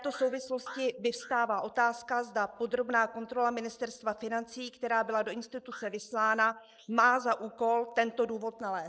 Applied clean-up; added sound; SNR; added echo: neural mask model Resemble Enhance denoiser.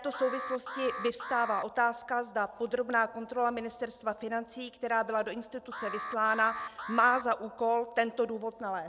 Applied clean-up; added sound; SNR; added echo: none; Alarm; 8 dB; none.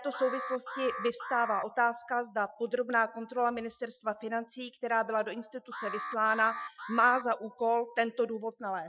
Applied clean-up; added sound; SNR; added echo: classical method Wiener filter.